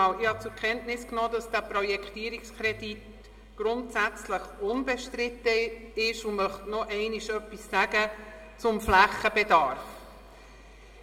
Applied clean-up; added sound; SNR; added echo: none; none; none; reverberation time 1.5 s.